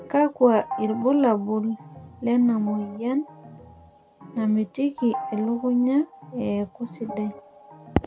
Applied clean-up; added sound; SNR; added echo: none; Organ; 15 dB; none.